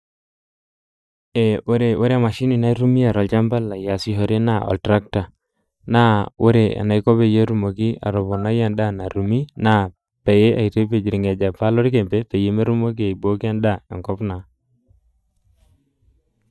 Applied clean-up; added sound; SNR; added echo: neural mask model DeepFilterNet 3.